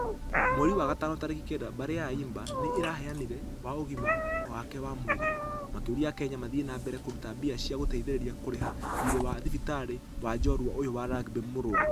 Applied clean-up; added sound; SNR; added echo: none; Meow; 0 dB; none.